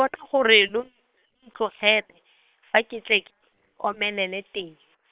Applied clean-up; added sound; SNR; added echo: neural separator model SepFormer WHAM!.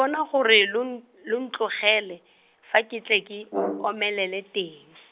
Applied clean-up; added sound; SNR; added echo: none; Brass instrument; 7 dB; none.